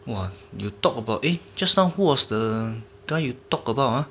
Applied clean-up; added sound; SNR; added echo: none; none; none; none.